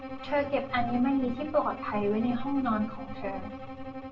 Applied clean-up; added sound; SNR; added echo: none; Bowed string instrument; 11 dB; reverberation time 0.2 s.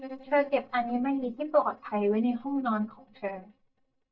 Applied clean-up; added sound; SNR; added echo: neural mask model DeepFilterNet 3.